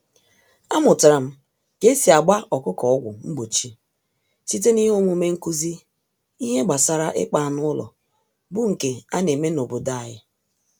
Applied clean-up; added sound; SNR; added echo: none; none; none; none.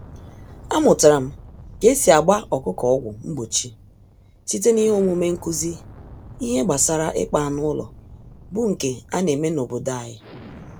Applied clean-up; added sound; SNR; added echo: none; Explosion; 19 dB; none.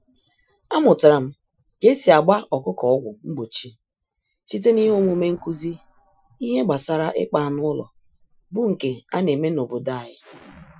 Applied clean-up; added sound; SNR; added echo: classical method Wiener filter.